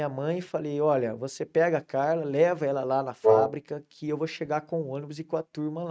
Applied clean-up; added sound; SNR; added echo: neural mask model RNNoise.